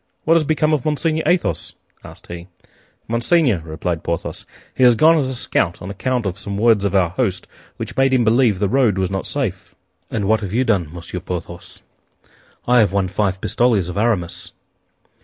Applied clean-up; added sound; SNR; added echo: none; none; none; none.